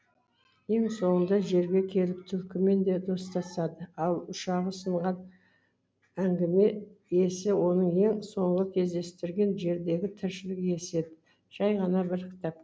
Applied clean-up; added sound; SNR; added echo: none; none; none; none.